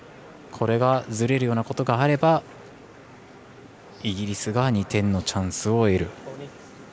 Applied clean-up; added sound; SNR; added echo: none; none; none; none.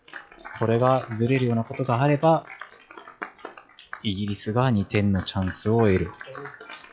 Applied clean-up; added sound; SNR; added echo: classical method log-MMSE.